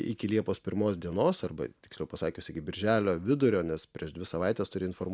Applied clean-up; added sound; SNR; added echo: none; none; none; none.